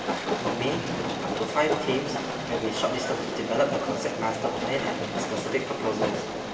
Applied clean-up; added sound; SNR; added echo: none; Train; 1 dB; reverberation time 2.5 s.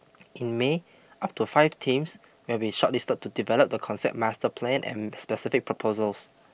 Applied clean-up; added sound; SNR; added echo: none; none; none; none.